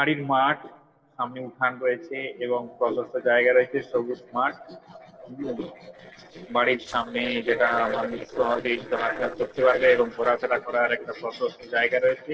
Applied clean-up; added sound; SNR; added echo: neural separator model SepFormer DNS4.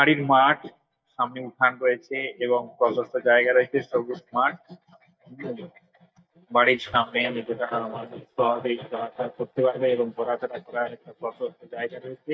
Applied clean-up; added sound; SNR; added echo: neural mask model DeepFilterNet 3.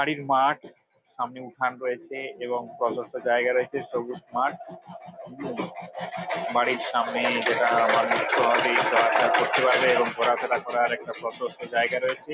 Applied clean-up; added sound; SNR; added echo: none; none; none; none.